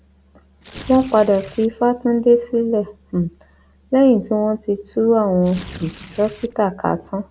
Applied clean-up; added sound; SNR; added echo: none; Tearing; 18 dB; none.